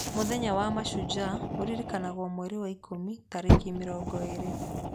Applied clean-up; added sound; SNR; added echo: none; Fire; -2 dB; none.